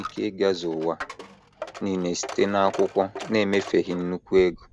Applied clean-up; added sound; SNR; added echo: none; Coin (dropping); 15 dB; none.